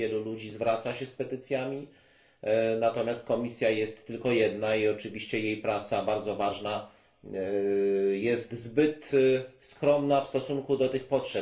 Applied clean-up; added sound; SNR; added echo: none; none; none; reverberation time 0.3 s.